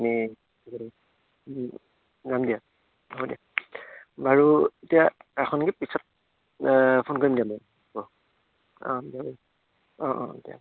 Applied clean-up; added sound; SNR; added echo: none; none; none; none.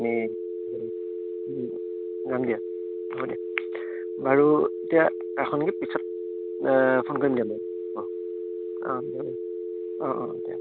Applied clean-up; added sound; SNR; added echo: none; Telephone; 5 dB; none.